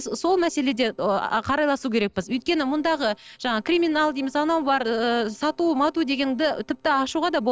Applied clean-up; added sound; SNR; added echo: neural separator model SepFormer DNS4.